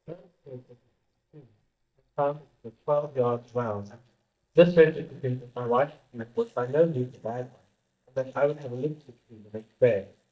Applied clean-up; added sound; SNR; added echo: neural mask model DeepFilterNet 3.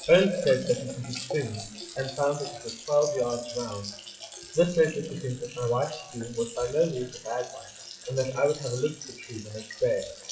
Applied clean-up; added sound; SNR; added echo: classical method WPE with log-MMSE.